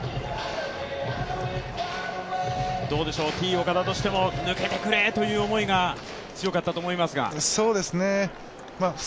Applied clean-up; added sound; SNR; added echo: none; none; none; none.